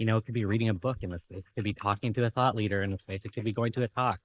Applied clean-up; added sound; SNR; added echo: neural mask model Resemble Enhance denoiser.